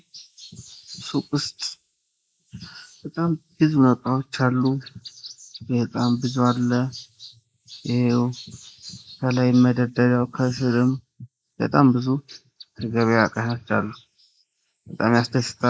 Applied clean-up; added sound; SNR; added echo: neural mask model Resemble Enhance denoiser.